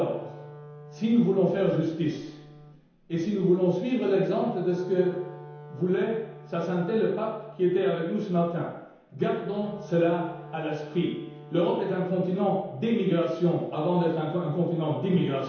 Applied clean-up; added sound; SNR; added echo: none; Wind instrument, woodwind instrument; 20 dB; reverberation time 0.9 s.